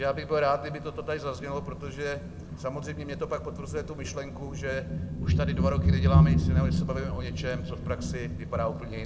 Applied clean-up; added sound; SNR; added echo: none; Thunder; -4 dB; reverberation time 0.6 s.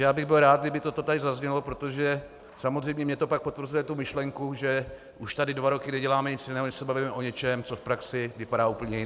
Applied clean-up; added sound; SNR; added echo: none; none; none; none.